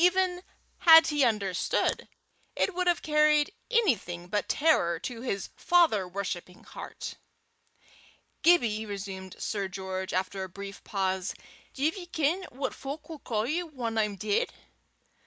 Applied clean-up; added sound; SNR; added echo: neural mask model Resemble Enhance denoiser.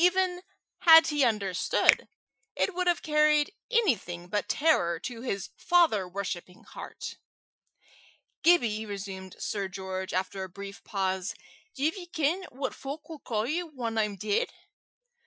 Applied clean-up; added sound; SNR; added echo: classical method Wiener filter.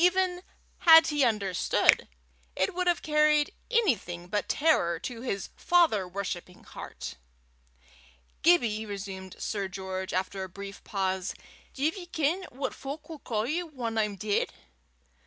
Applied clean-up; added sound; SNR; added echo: none; Finger snapping; 5 dB; none.